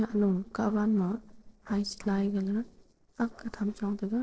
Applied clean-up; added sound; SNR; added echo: neural separator model SepFormer DNS4.